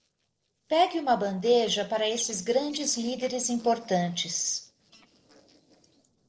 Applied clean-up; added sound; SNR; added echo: neural separator model SepFormer DNS4.